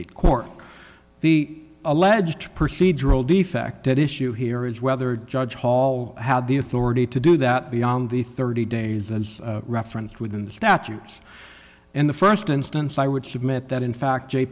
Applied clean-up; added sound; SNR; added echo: none; none; none; none.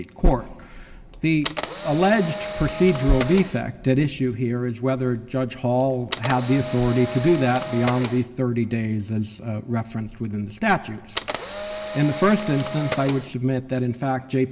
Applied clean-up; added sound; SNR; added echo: none; Camera; 7 dB; reverberation time 1.6 s.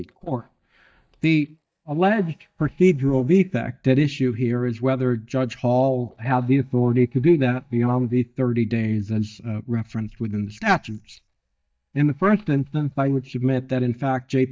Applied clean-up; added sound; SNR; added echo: neural mask model DeepFilterNet 3.